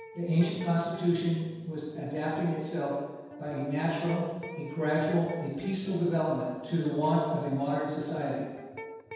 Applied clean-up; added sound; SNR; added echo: none; Electric guitar; 17 dB; reverberation time 1.2 s.